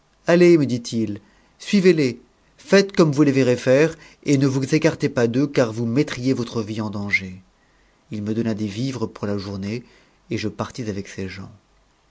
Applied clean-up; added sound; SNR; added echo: none; none; none; none.